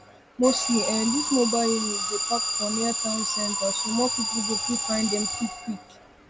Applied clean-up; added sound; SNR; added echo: none; Alarm; 1 dB; none.